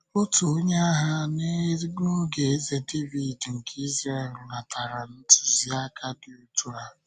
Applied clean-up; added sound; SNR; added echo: none; none; none; none.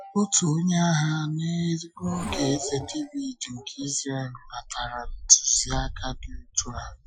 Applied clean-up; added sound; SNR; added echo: classical method Wiener filter.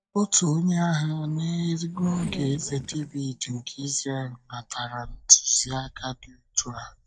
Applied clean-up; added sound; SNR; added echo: neural mask model DeepFilterNet 3.